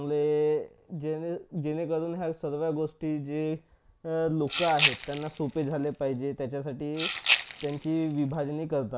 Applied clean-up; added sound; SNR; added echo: none; Rattle (instrument); -1 dB; none.